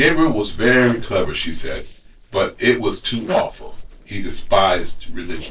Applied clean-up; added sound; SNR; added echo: neural separator model SepFormer DNS4.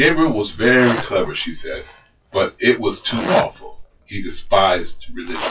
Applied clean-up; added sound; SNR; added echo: classical method WPE with log-MMSE.